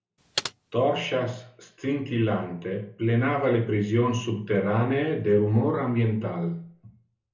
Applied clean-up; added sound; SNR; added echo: none; Computer keyboard; 10 dB; reverberation time 0.7 s.